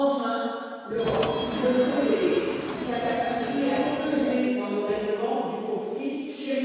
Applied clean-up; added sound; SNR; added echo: none; Subway, metro, underground / Sliding door; 5 dB; reverberation time 2.0 s.